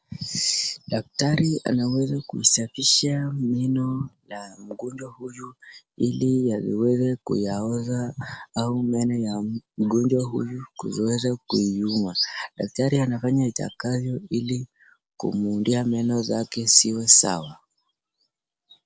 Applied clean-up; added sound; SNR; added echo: none; none; none; none.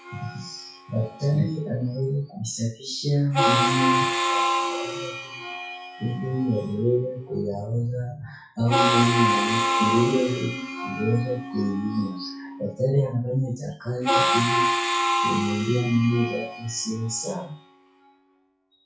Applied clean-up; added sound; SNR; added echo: classical method WPE with log-MMSE.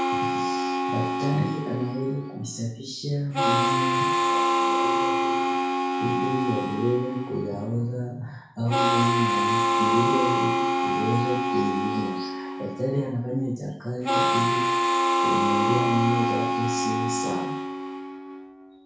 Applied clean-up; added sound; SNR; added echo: none; Harmonica; -4 dB; reverberation time 0.6 s.